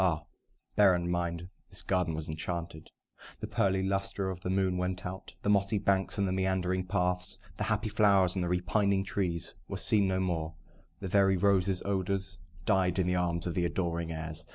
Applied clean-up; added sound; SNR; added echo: none; none; none; none.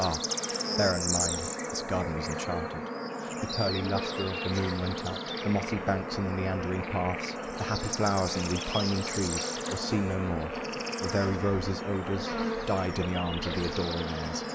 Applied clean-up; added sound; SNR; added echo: none; Bird / Insect / Frog; 2 dB; none.